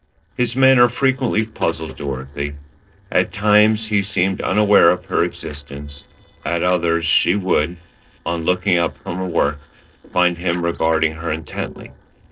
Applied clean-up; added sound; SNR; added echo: neural separator model SepFormer DNS4.